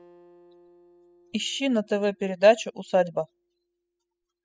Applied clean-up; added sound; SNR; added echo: classical method spectral subtraction.